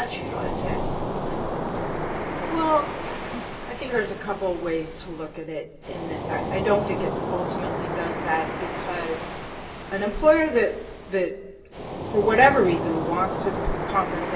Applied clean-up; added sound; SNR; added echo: none; Waves, surf; 4 dB; reverberation time 2.9 s.